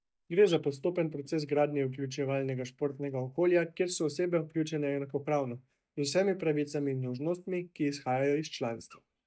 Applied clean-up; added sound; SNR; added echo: neural mask model DeepFilterNet 3.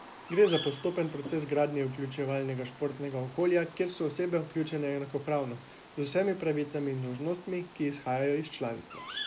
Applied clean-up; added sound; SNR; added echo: none; Bird vocalization, bird call, bird song; 15 dB; none.